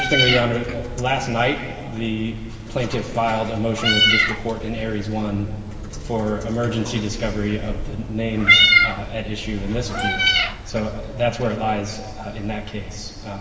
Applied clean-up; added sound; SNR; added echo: none; Meow; 0 dB; reverberation time 1.9 s.